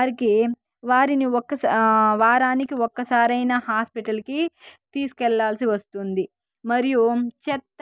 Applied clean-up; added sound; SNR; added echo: none; none; none; none.